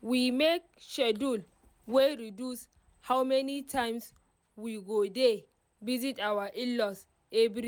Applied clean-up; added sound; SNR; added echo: none; none; none; none.